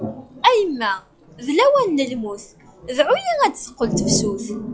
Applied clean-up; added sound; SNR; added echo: classical method log-MMSE.